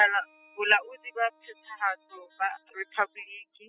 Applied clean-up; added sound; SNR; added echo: classical method spectral subtraction.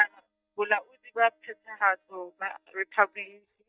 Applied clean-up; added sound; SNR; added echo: neural mask model DeepFilterNet 3.